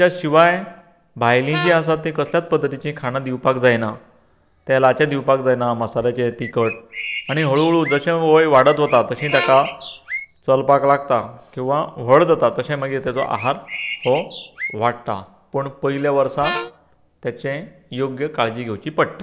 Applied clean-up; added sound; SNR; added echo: none; Bird + Harmonica; 10 dB; none.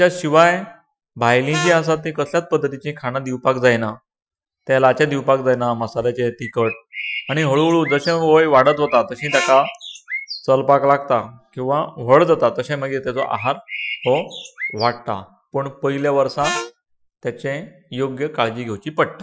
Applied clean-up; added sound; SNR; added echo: classical method Wiener filter.